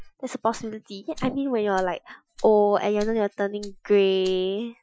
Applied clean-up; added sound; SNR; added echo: classical method Wiener filter.